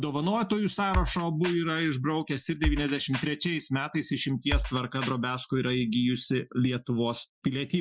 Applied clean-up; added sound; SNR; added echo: classical method Wiener filter.